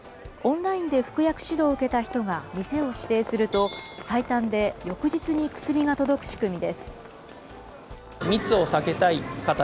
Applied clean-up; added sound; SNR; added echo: none; Livestock, farm animals, working animals; 17 dB; none.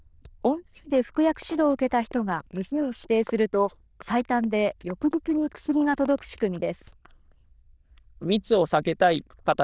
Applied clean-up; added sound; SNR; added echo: neural diffusion model UNIVERSE++.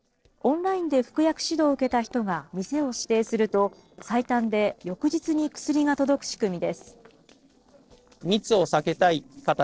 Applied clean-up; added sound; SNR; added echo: neural separator model SepFormer DNS4.